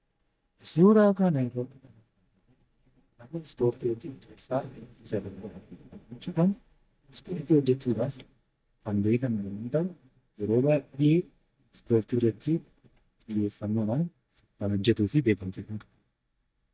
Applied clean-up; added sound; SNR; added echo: neural mask model DeepFilterNet 3.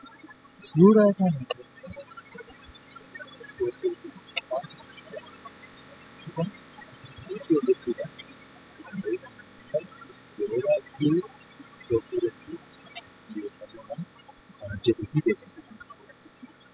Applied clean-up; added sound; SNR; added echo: classical method spectral subtraction.